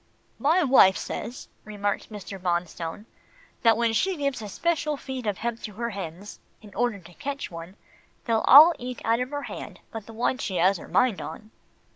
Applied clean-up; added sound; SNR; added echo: none; none; none; none.